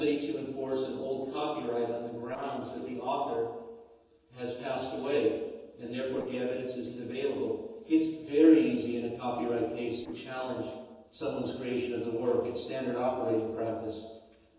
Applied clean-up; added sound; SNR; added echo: neural separator model SepFormer DNS4.